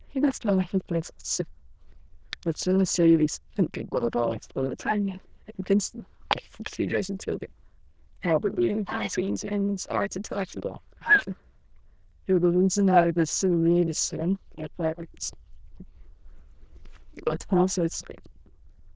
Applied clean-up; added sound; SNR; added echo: neural diffusion model UNIVERSE++.